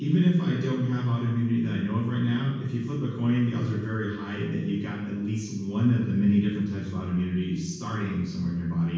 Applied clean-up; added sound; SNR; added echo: none; none; none; reverberation time 1.2 s.